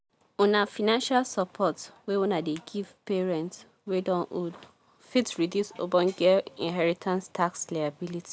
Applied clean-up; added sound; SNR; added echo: none; none; none; none.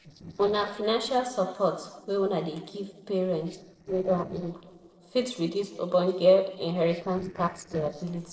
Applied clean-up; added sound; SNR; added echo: neural separator model SepFormer DNS4.